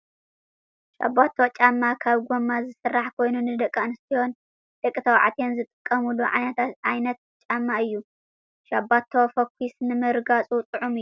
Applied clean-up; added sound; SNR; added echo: none; none; none; none.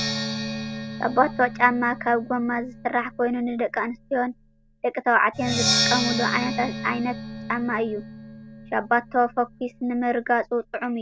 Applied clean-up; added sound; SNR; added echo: none; Percussion; 7 dB; none.